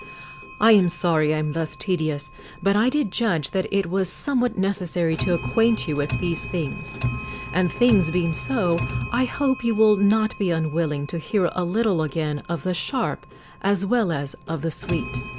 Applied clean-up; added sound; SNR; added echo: none; Clock; 11 dB; none.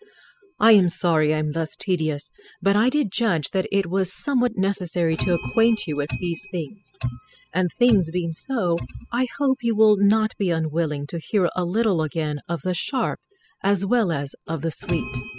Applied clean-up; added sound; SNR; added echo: classical method spectral subtraction.